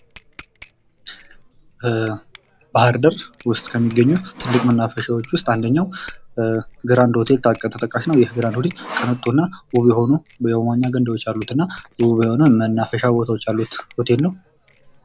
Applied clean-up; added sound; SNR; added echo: none; Bicycle bell + Sawing; 17 dB; none.